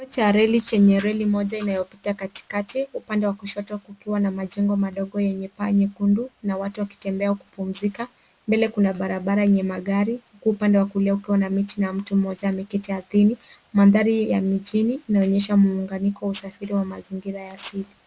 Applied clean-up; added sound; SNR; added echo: none; none; none; none.